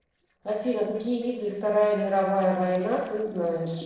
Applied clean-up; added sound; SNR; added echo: neural separator model SepFormer DNS4.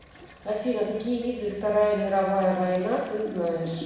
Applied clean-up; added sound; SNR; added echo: none; Toilet flush; 20 dB; reverberation time 1.1 s.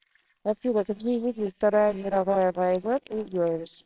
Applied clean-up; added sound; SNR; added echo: neural separator model SepFormer WHAMR!.